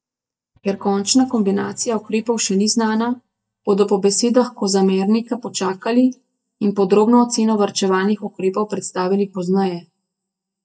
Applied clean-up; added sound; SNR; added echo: neural mask model DeepFilterNet 3.